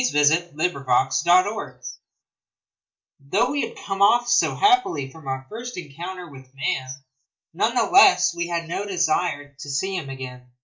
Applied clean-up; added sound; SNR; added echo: neural mask model DeepFilterNet 3.